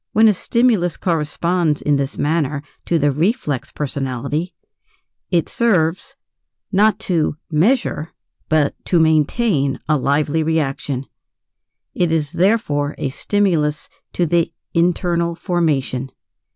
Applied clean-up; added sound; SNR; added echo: none; none; none; none.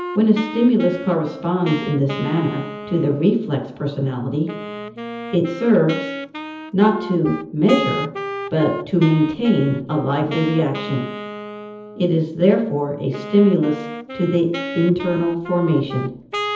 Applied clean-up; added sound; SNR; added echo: none; Wind instrument, woodwind instrument; 11 dB; reverberation time 0.7 s.